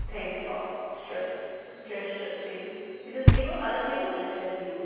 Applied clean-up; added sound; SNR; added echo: none; Knock; -3 dB; reverberation time 2.2 s.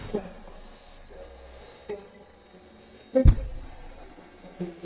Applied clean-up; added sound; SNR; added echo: neural mask model DeepFilterNet 3.